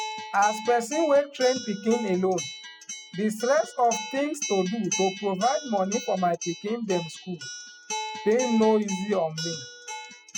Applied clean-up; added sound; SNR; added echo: classical method spectral subtraction.